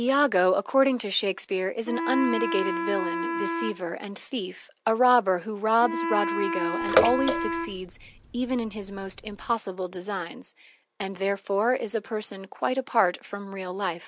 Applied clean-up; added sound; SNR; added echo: none; Wind instrument, woodwind instrument + Bathtub (filling or washing) / Water / Splash, splatter; 3 dB; none.